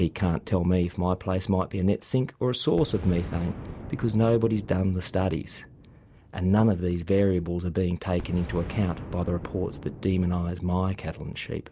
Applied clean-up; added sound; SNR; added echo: none; Boom; 15 dB; none.